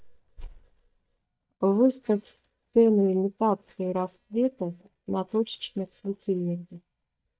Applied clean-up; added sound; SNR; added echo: neural mask model DeepFilterNet 3.